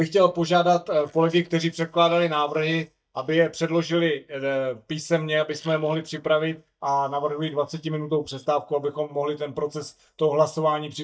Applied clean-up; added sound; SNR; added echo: neural mask model DeepFilterNet 3.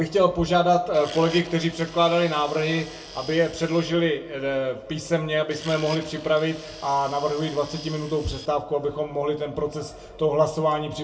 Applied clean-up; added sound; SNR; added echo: none; Tools; 17 dB; reverberation time 0.2 s.